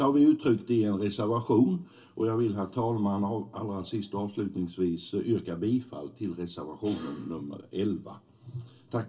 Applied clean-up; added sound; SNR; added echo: none; none; none; reverberation time 0.2 s.